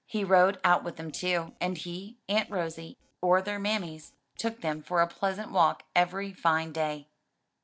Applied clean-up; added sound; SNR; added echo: neural separator model SepFormer DNS4.